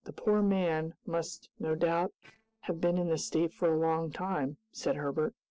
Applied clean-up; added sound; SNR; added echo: neural separator model SepFormer DNS4.